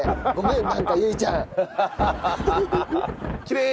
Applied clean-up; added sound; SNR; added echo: none; Thunder; 7 dB; none.